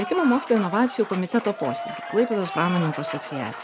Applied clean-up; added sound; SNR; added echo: none; Applause; 10 dB; none.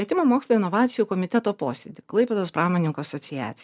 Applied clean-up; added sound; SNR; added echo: none; none; none; none.